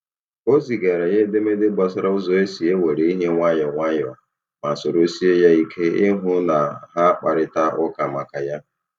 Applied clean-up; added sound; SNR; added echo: none; none; none; none.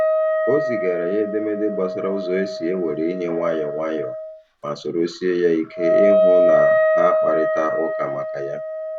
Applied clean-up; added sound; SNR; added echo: none; Wind instrument, woodwind instrument; -3 dB; none.